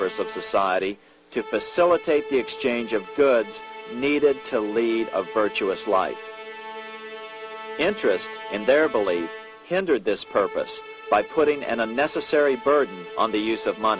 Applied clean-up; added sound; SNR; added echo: none; Musical instrument; 14 dB; none.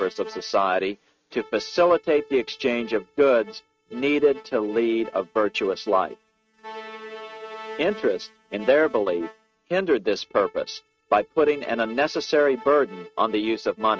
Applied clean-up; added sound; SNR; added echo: neural mask model RNNoise.